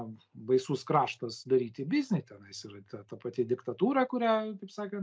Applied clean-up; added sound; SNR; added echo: none; none; none; none.